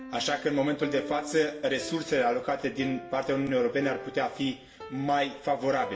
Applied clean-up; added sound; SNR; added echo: none; Piano; 14 dB; reverberation time 0.6 s.